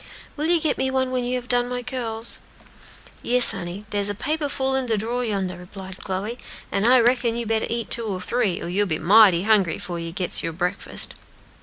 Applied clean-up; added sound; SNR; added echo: none; none; none; none.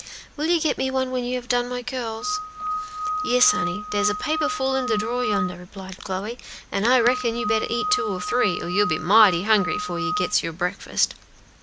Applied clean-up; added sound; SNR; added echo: none; Screech / Glass; 4 dB; none.